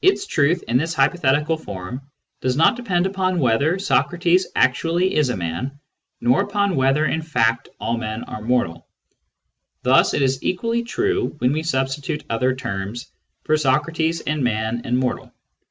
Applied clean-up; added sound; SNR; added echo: none; none; none; none.